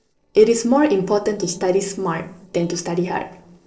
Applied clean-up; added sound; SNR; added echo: neural separator model SepFormer DNS4.